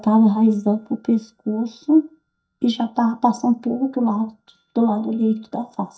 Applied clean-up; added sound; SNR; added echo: neural mask model DeepFilterNet 3.